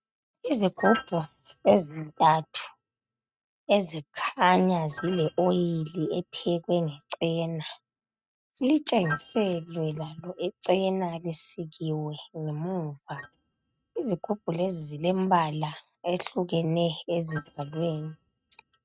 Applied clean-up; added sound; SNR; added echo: neural mask model RNNoise.